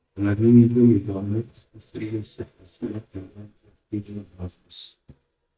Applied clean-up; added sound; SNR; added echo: neural mask model DeepFilterNet 3.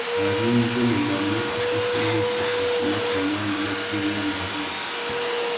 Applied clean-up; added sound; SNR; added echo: none; Domestic sounds, home sounds; -2 dB; reverberation time 1.8 s.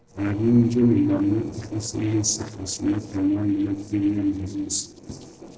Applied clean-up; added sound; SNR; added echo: neural separator model SepFormer DNS4.